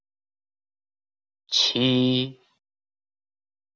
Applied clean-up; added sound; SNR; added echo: none; none; none; none.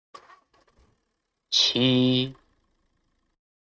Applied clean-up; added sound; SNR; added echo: neural mask model RNNoise.